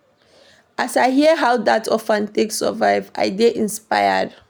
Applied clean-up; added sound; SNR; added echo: none; none; none; none.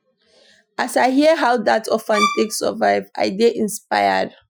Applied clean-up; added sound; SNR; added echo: classical method Wiener filter.